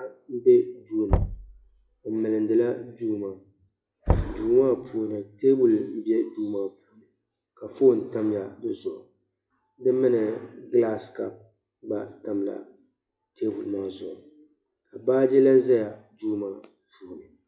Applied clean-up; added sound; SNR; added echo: classical method log-MMSE.